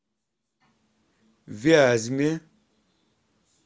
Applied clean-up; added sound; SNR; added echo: none; none; none; none.